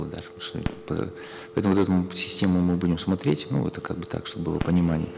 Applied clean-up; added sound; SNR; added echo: none; Telephone + Fireworks; 14 dB; none.